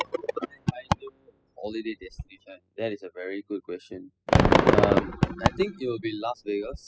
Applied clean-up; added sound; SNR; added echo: classical method spectral subtraction.